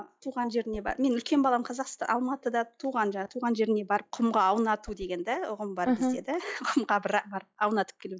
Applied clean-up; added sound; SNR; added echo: classical method log-MMSE.